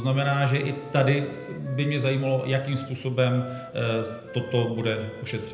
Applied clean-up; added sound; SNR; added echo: none; Wind instrument, woodwind instrument; 17 dB; reverberation time 0.6 s.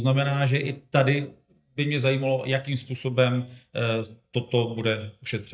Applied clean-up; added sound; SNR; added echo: neural mask model DeepFilterNet 3.